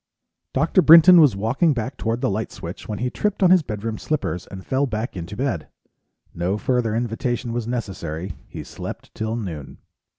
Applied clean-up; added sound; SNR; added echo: none; Bass drum; 17 dB; none.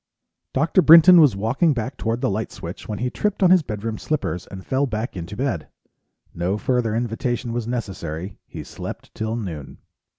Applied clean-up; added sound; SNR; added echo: none; none; none; none.